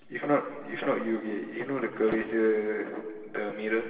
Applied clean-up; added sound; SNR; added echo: none; none; none; reverberation time 1.9 s.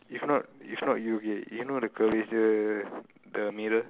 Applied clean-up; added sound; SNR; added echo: none; none; none; none.